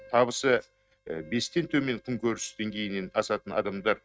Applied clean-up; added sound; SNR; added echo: neural mask model RNNoise.